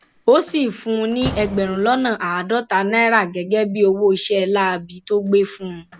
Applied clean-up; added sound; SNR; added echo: none; Slam; 19 dB; none.